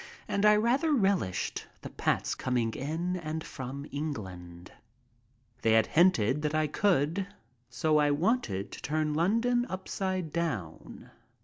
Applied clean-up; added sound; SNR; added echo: none; none; none; none.